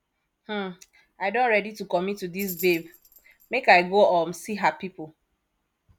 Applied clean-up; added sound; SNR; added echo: none; Tambourine; 18 dB; none.